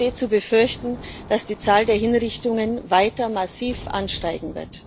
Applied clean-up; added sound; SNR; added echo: none; Thunder; 16 dB; none.